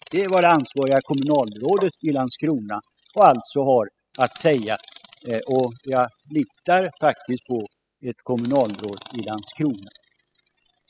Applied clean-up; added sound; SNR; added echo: classical method spectral subtraction.